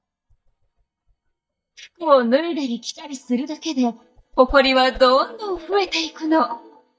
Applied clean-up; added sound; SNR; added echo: neural mask model DeepFilterNet 3.